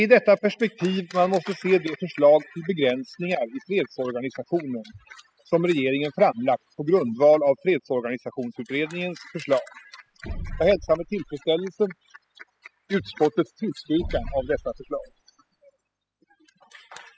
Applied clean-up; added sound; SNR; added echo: classical method spectral subtraction.